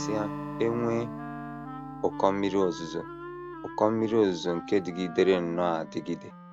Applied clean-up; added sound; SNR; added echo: none; Acoustic guitar + Wind instrument, woodwind instrument; 10 dB; none.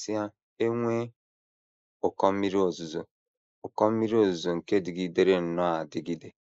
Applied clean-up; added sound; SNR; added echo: neural mask model Resemble Enhance denoiser.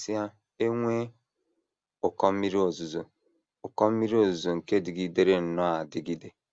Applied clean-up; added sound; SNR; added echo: none; none; none; none.